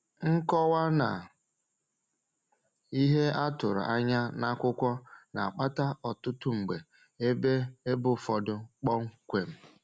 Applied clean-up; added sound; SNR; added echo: none; none; none; none.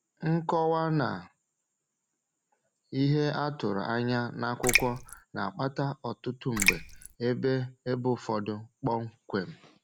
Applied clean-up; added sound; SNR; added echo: none; Raindrop; -2 dB; none.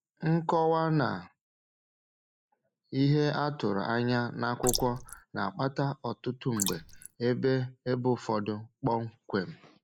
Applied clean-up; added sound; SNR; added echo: neural mask model Resemble Enhance denoiser.